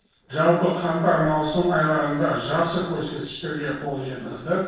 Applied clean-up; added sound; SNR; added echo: neural separator model SepFormer DNS4.